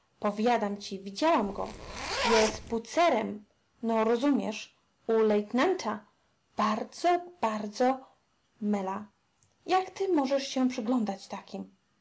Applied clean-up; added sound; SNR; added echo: none; Zipper (clothing); 4 dB; none.